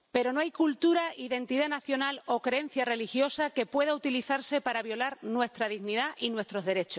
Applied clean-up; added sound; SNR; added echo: none; none; none; none.